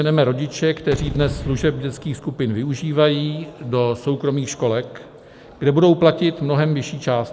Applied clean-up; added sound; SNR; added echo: none; Gunshot, gunfire / Boom; 13 dB; none.